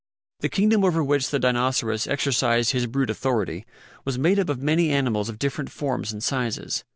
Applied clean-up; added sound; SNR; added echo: none; none; none; none.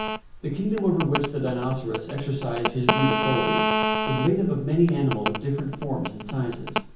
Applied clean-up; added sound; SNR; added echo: none; Telephone; 3 dB; reverberation time 0.7 s.